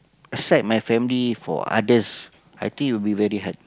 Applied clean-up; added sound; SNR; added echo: none; none; none; none.